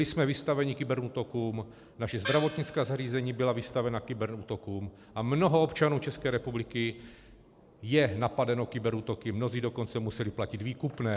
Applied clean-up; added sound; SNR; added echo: none; Gong; 11 dB; none.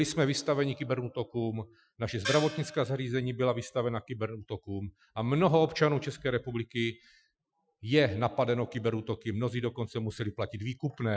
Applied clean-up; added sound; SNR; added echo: classical method Wiener filter.